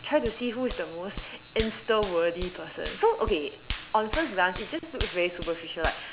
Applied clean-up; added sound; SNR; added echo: none; Hands; 9 dB; none.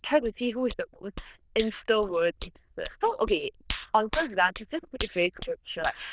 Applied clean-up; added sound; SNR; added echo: neural diffusion model UNIVERSE++.